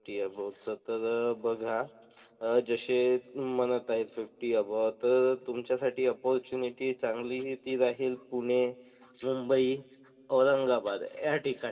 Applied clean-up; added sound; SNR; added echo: none; none; none; reverberation time 1.7 s.